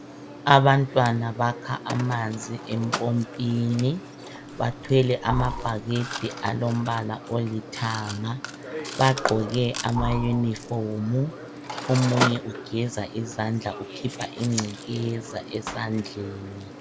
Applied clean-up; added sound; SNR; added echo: none; Breathing + Mechanisms; 9 dB; none.